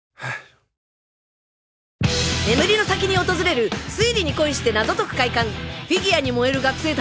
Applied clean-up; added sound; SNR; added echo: none; none; none; none.